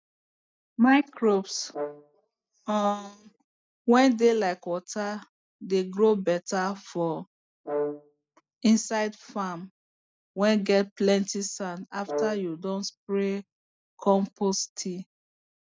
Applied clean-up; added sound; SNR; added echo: neural mask model DeepFilterNet 3.